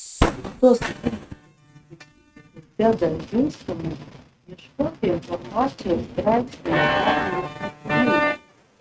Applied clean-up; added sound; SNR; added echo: neural mask model RNNoise.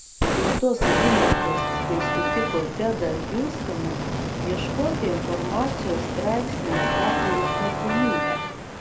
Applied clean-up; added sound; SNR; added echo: none; Fire + Organ; -3 dB; none.